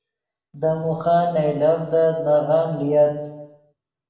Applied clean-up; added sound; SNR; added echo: none; none; none; reverberation time 0.9 s.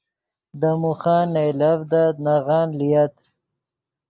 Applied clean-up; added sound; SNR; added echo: none; none; none; none.